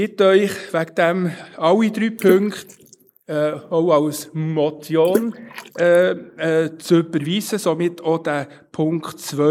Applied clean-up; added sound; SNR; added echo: neural mask model Resemble Enhance denoiser.